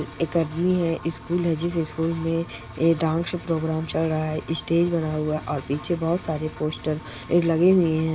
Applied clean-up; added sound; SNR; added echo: none; Engine; 16 dB; none.